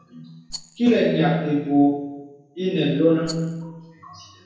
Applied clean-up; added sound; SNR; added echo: none; Rattle; 18 dB; reverberation time 1.0 s.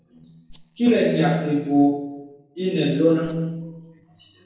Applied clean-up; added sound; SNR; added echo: neural separator model SepFormer DNS4.